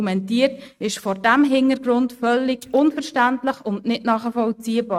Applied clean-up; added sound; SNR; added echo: neural mask model RNNoise.